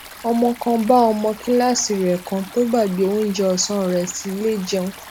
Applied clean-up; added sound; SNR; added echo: none; Stream; 19 dB; none.